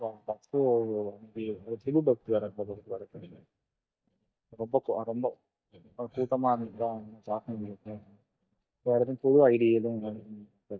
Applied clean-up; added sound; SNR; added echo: neural mask model DeepFilterNet 3.